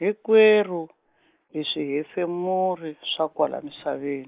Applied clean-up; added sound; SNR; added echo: neural mask model Resemble Enhance denoiser.